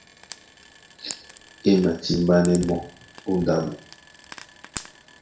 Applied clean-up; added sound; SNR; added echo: none; Frying (food); 17 dB; reverberation time 0.4 s.